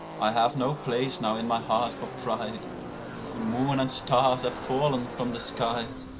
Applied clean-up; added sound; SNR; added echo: none; Car passing by / Race car, auto racing; 10 dB; none.